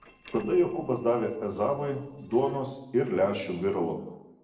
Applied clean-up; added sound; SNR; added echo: neural separator model SepFormer DNS4.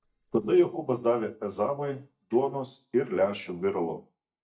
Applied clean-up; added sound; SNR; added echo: neural mask model DeepFilterNet 3.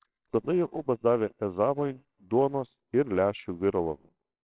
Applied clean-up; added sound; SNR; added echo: neural separator model SepFormer WHAMR!.